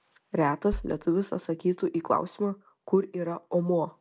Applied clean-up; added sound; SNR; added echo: none; Bass drum; 10 dB; none.